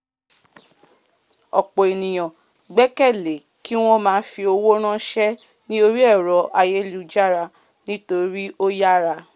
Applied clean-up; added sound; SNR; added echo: none; none; none; none.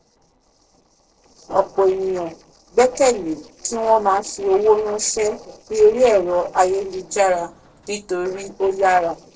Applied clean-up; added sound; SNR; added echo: neural separator model SepFormer DNS4.